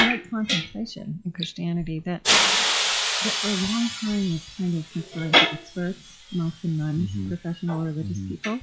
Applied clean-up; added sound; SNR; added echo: classical method log-MMSE.